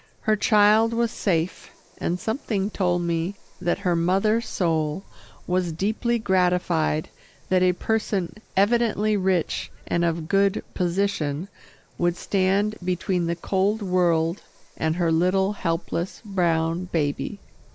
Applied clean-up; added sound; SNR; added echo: neural mask model Resemble Enhance denoiser.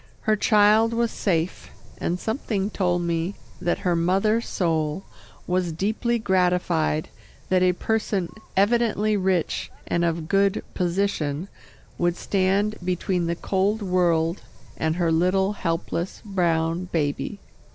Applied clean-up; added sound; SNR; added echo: none; Wind; 18 dB; none.